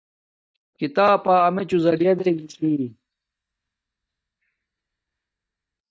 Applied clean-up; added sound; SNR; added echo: neural mask model DeepFilterNet 3.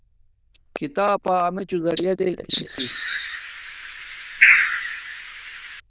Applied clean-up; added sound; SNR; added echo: neural diffusion model UNIVERSE++.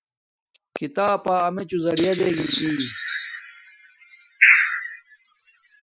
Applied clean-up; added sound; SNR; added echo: classical method Wiener filter.